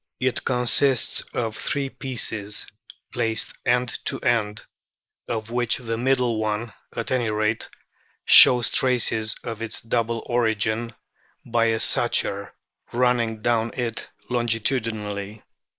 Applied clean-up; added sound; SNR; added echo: neural mask model Resemble Enhance denoiser.